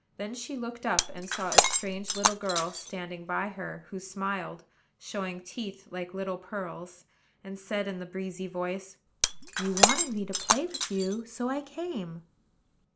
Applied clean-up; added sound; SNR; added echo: none; Shatter; -4 dB; none.